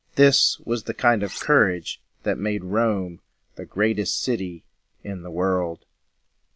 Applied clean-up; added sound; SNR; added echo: none; Cutlery, silverware; 15 dB; none.